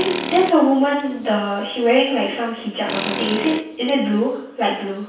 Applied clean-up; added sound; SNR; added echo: none; Tools; 12 dB; reverberation time 0.7 s.